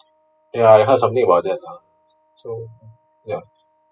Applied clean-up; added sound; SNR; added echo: classical method spectral subtraction.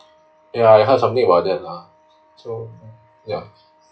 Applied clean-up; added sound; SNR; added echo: classical method log-MMSE.